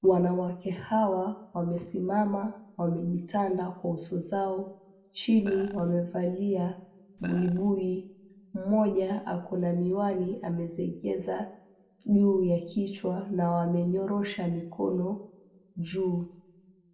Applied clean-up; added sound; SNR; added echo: none; Burping, eructation; 16 dB; reverberation time 0.5 s.